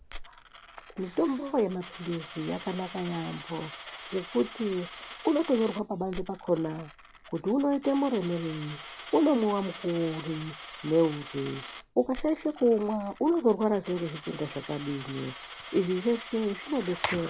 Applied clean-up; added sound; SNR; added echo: none; Coin (dropping); 15 dB; none.